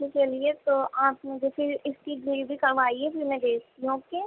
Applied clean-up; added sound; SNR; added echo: none; none; none; none.